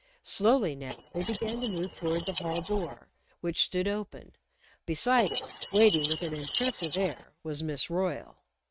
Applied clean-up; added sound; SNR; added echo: neural mask model RNNoise.